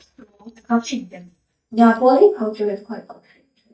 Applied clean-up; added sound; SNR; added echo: neural mask model DeepFilterNet 3.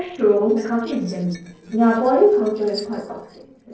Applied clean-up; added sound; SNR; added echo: neural separator model SepFormer DNS4.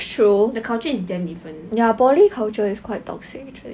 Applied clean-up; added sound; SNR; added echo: none; none; none; none.